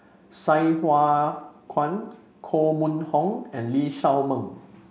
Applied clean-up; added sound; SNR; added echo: none; none; none; none.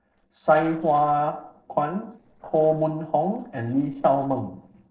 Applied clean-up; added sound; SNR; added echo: neural separator model SepFormer DNS4.